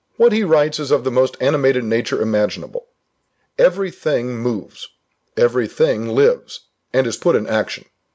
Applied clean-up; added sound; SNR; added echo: none; none; none; none.